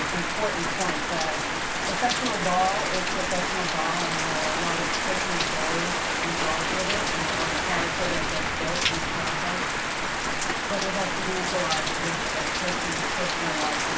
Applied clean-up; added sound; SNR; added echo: none; Rain; -5 dB; reverberation time 0.2 s.